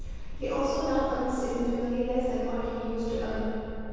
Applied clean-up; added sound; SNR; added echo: none; Thunderstorm; 6 dB; reverberation time 2.2 s.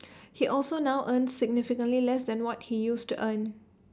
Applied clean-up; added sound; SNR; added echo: none; none; none; none.